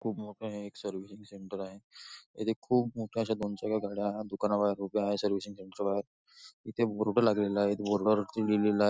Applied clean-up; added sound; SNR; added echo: none; none; none; none.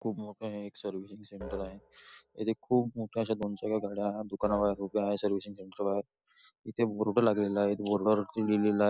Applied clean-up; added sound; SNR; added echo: none; Musical instrument; 19 dB; none.